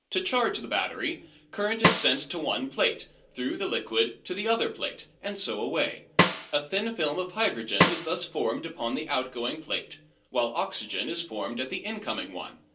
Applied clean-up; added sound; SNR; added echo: none; Snare drum; 0 dB; reverberation time 0.3 s.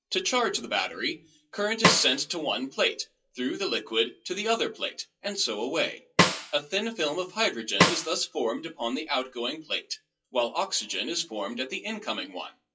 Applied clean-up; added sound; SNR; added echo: classical method WPE with log-MMSE.